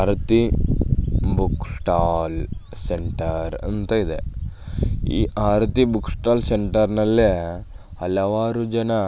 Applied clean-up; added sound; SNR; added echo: none; none; none; none.